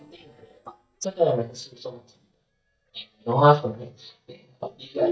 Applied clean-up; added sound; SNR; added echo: neural mask model DeepFilterNet 3.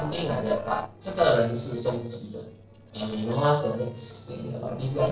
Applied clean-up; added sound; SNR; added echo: neural separator model SepFormer DNS4.